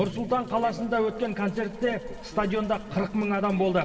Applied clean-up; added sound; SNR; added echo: none; Thunder; 19 dB; reverberation time 2.0 s.